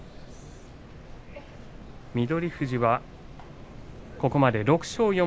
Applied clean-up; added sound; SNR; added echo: none; none; none; none.